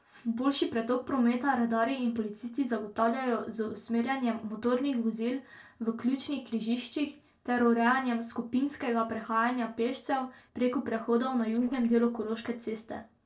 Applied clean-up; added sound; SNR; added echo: neural separator model SepFormer DNS4.